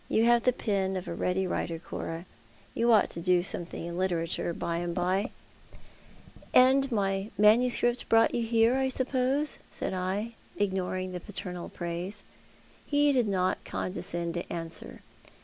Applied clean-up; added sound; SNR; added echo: none; none; none; none.